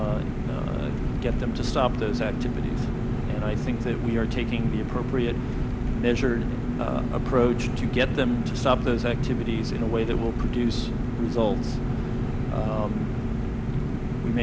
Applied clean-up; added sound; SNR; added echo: none; Engine; -2 dB; none.